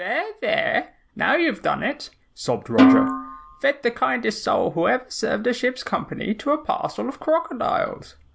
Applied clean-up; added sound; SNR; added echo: none; Snare drum; -4 dB; none.